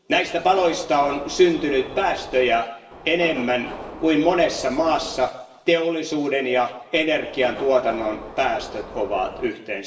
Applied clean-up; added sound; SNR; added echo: none; Subway, metro, underground; 15 dB; reverberation time 1.0 s.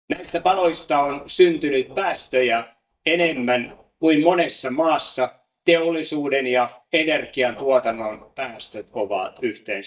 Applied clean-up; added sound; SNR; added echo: neural mask model DeepFilterNet 3.